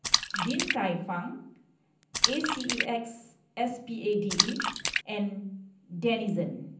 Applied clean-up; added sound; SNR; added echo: none; Splash, splatter; 0 dB; reverberation time 0.6 s.